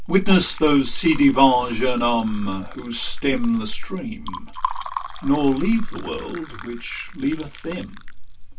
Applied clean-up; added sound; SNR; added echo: none; Liquid; 17 dB; reverberation time 0.1 s.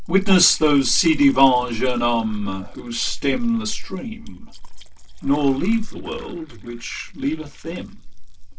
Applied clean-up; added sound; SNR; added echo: neural separator model SepFormer DNS4.